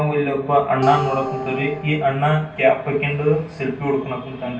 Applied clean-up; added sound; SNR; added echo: none; Acoustic guitar; 10 dB; reverberation time 0.3 s.